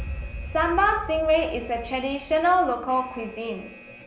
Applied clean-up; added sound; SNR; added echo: none; Alarm; 12 dB; none.